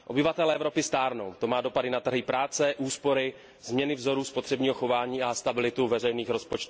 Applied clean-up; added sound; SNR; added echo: none; none; none; none.